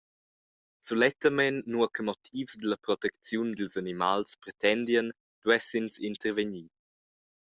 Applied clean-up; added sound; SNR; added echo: none; none; none; none.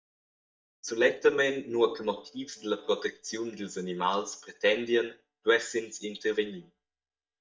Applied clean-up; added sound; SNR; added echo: neural mask model DeepFilterNet 3.